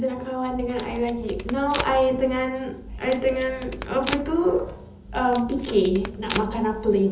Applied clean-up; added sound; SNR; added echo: none; Packing tape, duct tape; 12 dB; reverberation time 0.7 s.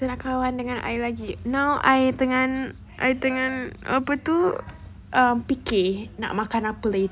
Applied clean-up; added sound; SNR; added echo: none; none; none; none.